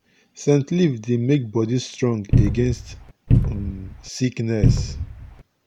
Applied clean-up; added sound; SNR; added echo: none; Cupboard open or close; -3 dB; none.